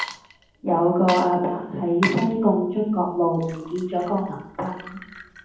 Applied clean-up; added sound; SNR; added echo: none; Water / Liquid; 13 dB; reverberation time 1.2 s.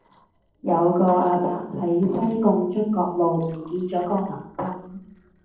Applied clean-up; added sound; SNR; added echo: neural separator model SepFormer DNS4.